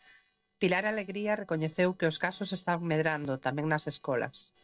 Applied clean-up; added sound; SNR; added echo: neural separator model SepFormer DNS4.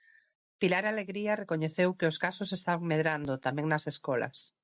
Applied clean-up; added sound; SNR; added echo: none; none; none; none.